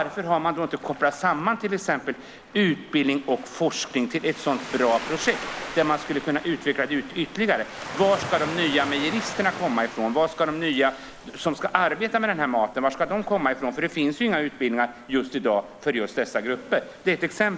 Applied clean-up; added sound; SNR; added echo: none; Waves, surf; 14 dB; none.